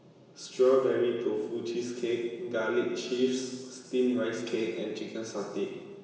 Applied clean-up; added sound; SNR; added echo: none; none; none; reverberation time 1.2 s.